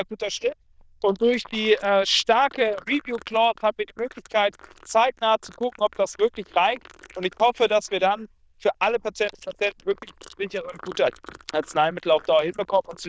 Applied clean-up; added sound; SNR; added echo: neural diffusion model UNIVERSE++.